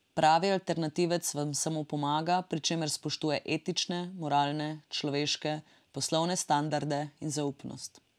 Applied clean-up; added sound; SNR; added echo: none; none; none; none.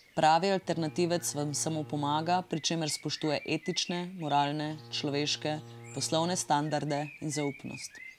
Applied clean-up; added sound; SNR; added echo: none; Bowed string instrument + Bird; 18 dB; none.